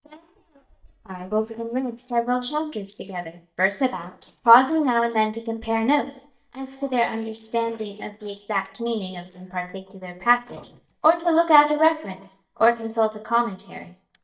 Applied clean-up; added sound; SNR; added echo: neural mask model DeepFilterNet 3.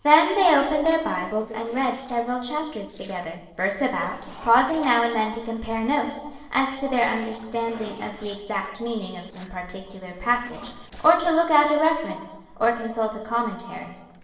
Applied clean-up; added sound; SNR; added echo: neural separator model SepFormer DNS4.